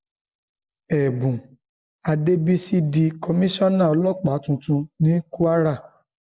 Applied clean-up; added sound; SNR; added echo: neural mask model Resemble Enhance denoiser.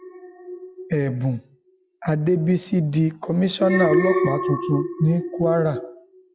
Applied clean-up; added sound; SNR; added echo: classical method log-MMSE.